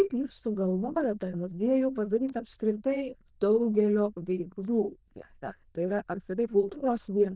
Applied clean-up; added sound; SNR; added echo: neural diffusion model UNIVERSE++.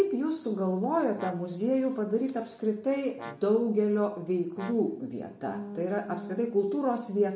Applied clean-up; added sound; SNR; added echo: none; Brass instrument; 19 dB; none.